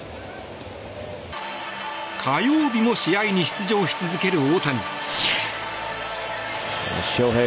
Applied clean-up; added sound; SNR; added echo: none; Fireworks; 11 dB; none.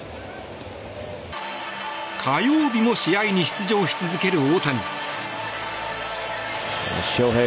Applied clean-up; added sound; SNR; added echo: none; none; none; none.